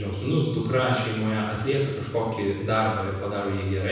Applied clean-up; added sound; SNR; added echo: none; none; none; reverberation time 1.1 s.